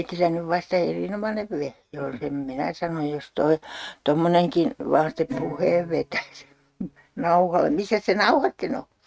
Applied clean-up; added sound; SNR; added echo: neural mask model RNNoise.